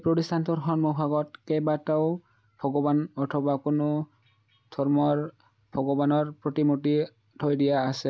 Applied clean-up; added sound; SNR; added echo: none; none; none; none.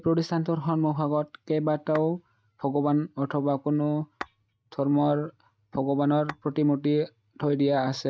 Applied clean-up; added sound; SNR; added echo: neural mask model RNNoise.